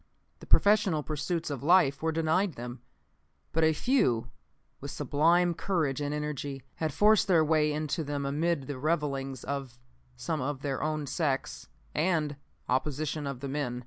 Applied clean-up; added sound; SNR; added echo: none; none; none; none.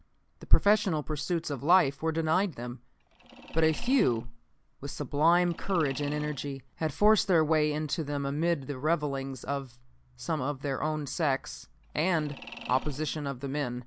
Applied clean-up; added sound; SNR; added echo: none; Mechanisms; 18 dB; none.